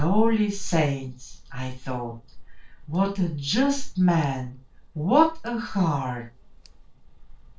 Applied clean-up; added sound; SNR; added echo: neural separator model SepFormer DNS4.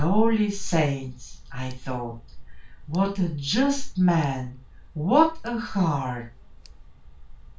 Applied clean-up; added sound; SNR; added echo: none; Tick; 19 dB; reverberation time 0.3 s.